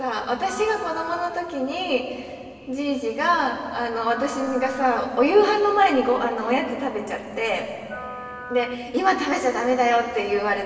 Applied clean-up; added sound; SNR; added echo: none; Wind instrument, woodwind instrument; 16 dB; reverberation time 2.6 s.